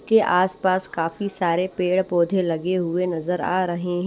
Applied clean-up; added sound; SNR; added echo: none; none; none; none.